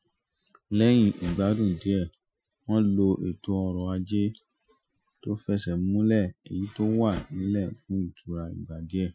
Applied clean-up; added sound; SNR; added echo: classical method Wiener filter.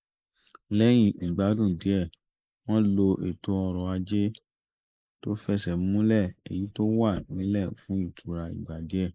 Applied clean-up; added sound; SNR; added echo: neural mask model Resemble Enhance denoiser.